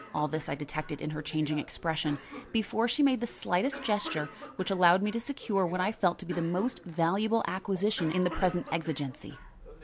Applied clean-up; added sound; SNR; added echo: none; Cough; 16 dB; none.